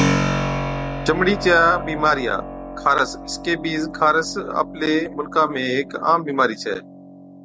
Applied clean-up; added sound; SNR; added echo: none; Keyboard (musical); 6 dB; none.